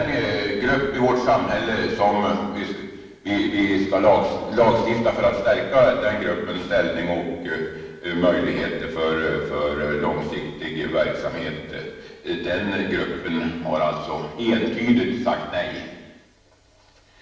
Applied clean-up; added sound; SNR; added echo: none; none; none; reverberation time 1.1 s.